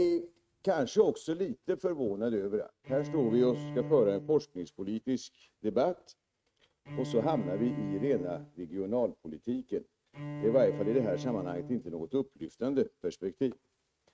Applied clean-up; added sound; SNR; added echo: neural mask model RNNoise.